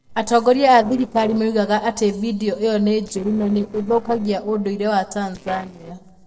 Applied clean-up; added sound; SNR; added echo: neural separator model SepFormer DNS4.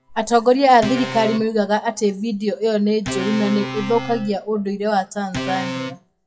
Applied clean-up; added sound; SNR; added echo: classical method WPE with log-MMSE.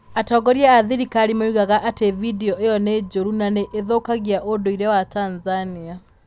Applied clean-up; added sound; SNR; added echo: none; none; none; none.